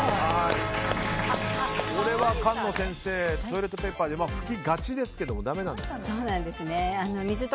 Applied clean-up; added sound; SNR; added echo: none; none; none; none.